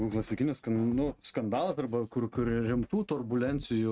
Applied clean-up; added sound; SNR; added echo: neural mask model RNNoise.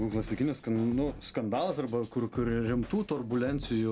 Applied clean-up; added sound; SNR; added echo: none; Drum kit; 14 dB; none.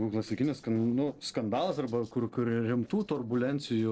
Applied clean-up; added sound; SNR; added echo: neural separator model SepFormer DNS4.